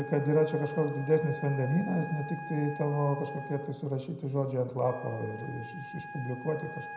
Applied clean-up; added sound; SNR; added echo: none; Wind instrument, woodwind instrument; 13 dB; reverberation time 0.7 s.